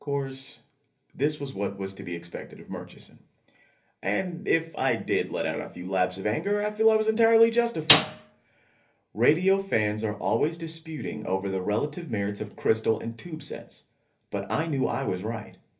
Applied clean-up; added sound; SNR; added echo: none; Snare drum; -2 dB; reverberation time 0.3 s.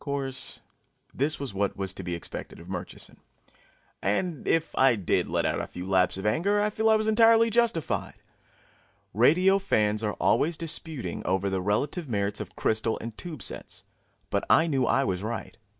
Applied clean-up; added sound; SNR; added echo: none; none; none; none.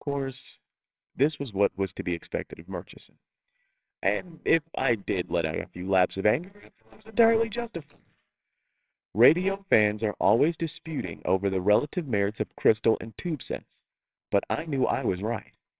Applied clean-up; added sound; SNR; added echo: neural separator model SepFormer WHAMR!.